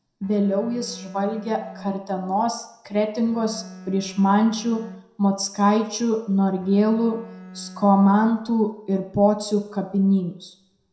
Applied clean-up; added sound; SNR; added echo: none; Bowed string instrument; 19 dB; reverberation time 0.6 s.